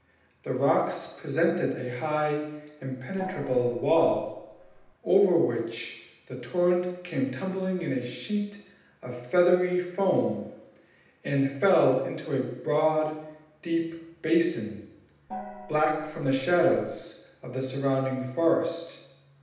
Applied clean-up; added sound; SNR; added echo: none; Gong; 15 dB; reverberation time 0.9 s.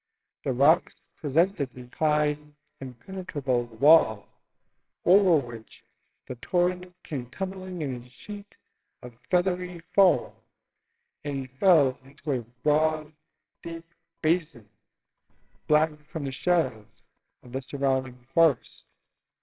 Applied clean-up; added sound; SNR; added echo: neural separator model SepFormer WHAMR!.